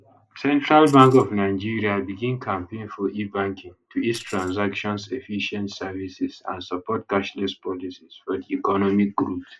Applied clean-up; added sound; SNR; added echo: neural mask model Resemble Enhance denoiser.